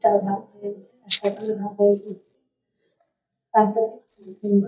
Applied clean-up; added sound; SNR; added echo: neural mask model DeepFilterNet 3.